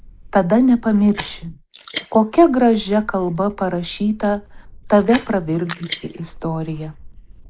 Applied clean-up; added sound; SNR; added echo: neural mask model Resemble Enhance denoiser.